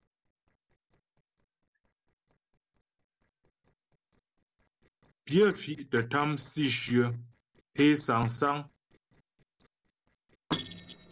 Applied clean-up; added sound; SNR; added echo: neural separator model SepFormer DNS4.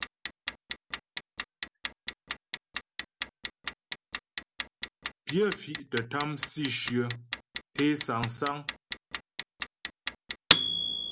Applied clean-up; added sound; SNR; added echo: none; Clock; -2 dB; none.